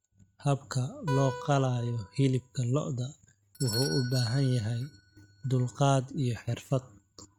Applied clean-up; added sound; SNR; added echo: neural mask model RNNoise.